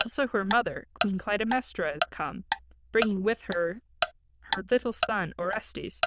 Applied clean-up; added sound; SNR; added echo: neural diffusion model UNIVERSE++.